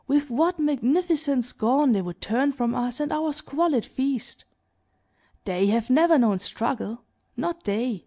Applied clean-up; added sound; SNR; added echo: none; none; none; none.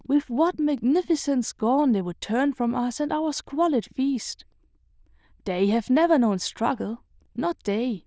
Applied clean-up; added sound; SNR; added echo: neural diffusion model UNIVERSE++.